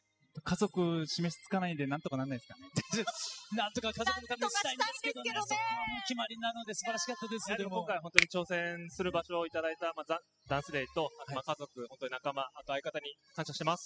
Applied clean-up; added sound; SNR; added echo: classical method spectral subtraction.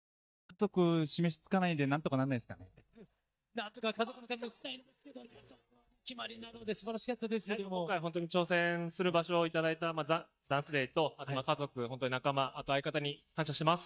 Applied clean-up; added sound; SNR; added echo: neural mask model DeepFilterNet 3.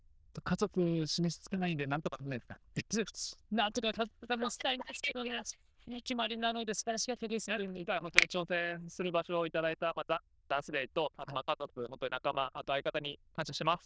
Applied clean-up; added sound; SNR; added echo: neural diffusion model UNIVERSE++.